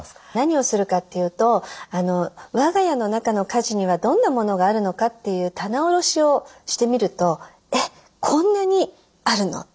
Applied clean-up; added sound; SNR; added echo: none; none; none; none.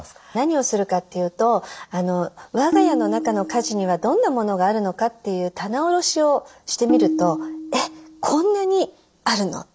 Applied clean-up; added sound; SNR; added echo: none; Tabla; 5 dB; none.